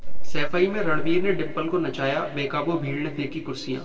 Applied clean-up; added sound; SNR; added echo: neural separator model SepFormer DNS4.